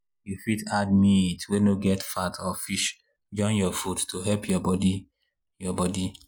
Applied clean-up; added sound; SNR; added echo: none; none; none; none.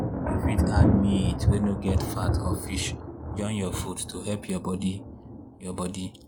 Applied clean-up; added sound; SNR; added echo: none; Thunder; -3 dB; none.